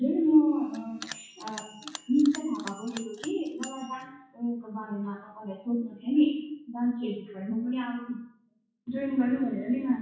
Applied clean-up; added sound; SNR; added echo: classical method WPE with log-MMSE.